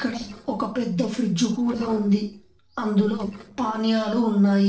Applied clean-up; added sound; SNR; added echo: neural separator model SepFormer DNS4.